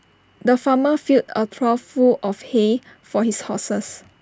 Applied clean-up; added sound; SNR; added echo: none; none; none; none.